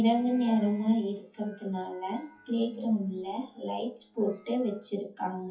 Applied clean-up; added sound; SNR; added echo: classical method WPE with log-MMSE.